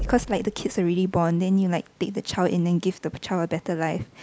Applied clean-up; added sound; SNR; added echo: none; Knock; 17 dB; none.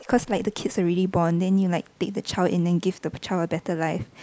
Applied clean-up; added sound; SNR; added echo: neural mask model Resemble Enhance denoiser.